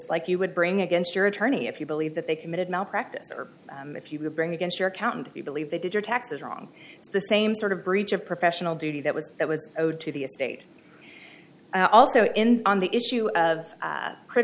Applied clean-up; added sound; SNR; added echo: none; none; none; none.